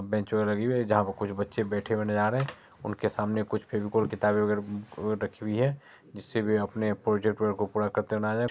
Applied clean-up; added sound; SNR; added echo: none; none; none; none.